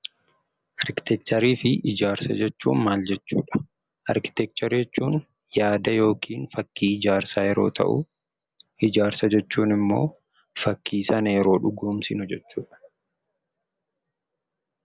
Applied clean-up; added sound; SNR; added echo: none; none; none; none.